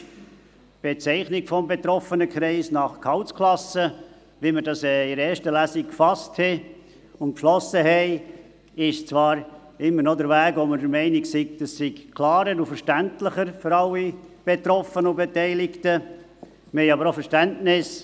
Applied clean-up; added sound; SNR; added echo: none; none; none; none.